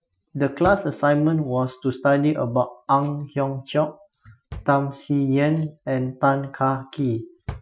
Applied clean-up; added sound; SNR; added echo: classical method Wiener filter.